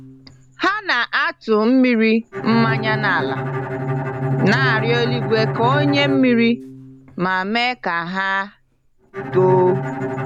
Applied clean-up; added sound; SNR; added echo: none; Bowed string instrument; 5 dB; none.